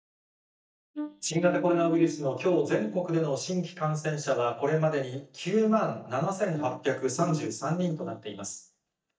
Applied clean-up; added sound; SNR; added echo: neural mask model DeepFilterNet 3.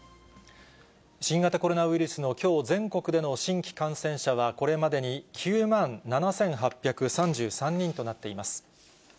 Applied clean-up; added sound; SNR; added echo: none; none; none; none.